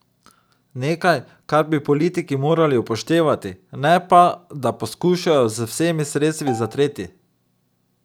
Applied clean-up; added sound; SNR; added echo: none; Bowed string instrument; 14 dB; none.